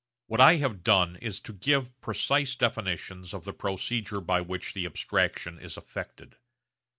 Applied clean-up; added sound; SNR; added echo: none; none; none; none.